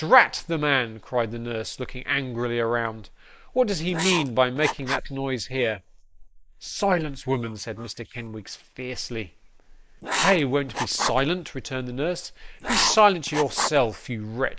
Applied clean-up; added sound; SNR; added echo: neural mask model Resemble Enhance denoiser.